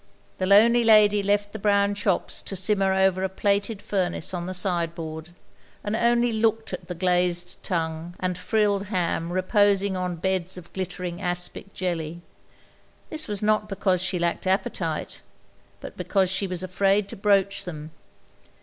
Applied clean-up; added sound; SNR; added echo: none; none; none; none.